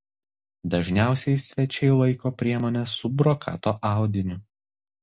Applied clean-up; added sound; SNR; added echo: none; none; none; none.